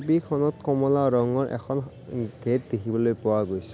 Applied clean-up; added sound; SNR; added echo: none; none; none; none.